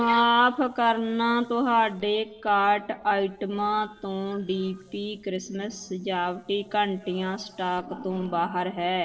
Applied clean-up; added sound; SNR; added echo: neural separator model SepFormer DNS4.